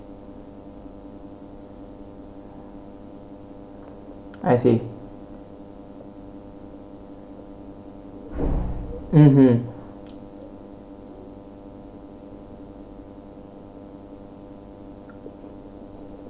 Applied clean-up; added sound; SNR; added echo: none; none; none; none.